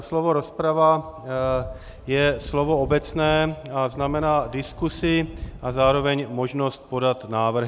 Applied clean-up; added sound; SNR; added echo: none; Wind; 14 dB; none.